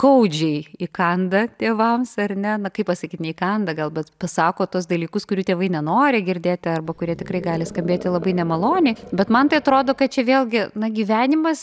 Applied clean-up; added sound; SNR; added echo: none; Animal; 15 dB; none.